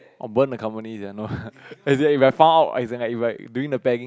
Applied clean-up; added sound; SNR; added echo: none; none; none; none.